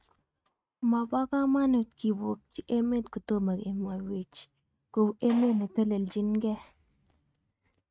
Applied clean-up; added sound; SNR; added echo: neural mask model RNNoise.